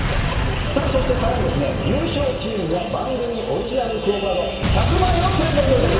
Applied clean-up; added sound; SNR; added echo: none; Explosion; 2 dB; reverberation time 1.8 s.